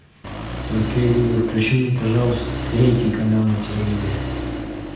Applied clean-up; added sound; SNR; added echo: none; Engine; 7 dB; reverberation time 0.9 s.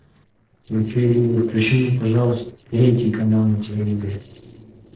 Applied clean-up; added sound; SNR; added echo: neural separator model SepFormer DNS4.